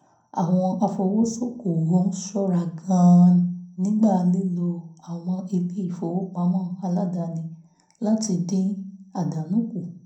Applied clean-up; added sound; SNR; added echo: none; none; none; reverberation time 0.6 s.